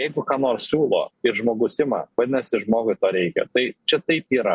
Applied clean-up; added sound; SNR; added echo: none; none; none; none.